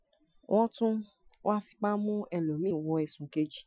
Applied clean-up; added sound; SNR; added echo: classical method Wiener filter.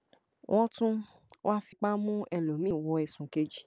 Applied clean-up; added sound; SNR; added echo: none; none; none; none.